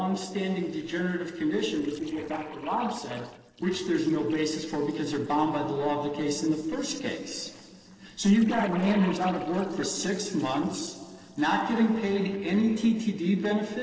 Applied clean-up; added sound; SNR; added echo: neural separator model SepFormer DNS4.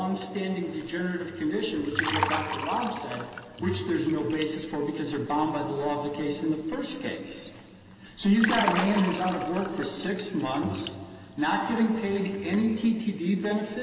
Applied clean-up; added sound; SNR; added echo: none; Liquid; 9 dB; reverberation time 2.2 s.